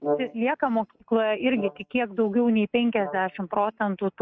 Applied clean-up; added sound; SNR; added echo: neural mask model DeepFilterNet 3.